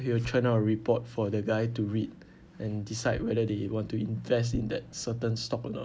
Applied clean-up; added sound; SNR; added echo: none; none; none; none.